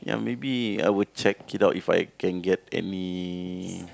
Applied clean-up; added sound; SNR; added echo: none; none; none; none.